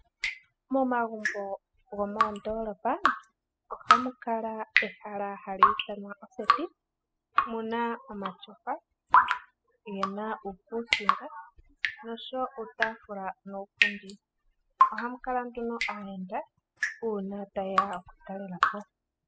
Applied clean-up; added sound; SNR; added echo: classical method spectral subtraction.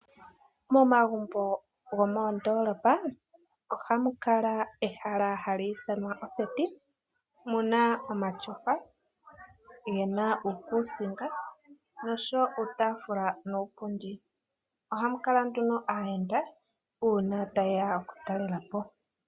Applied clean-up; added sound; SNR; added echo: none; none; none; none.